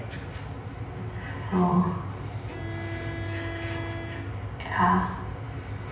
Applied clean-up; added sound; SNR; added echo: none; Bowed string instrument; 11 dB; reverberation time 0.9 s.